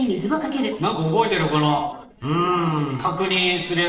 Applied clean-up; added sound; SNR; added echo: neural separator model SepFormer DNS4.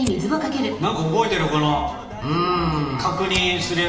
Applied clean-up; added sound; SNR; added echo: none; Fire; 18 dB; reverberation time 1.0 s.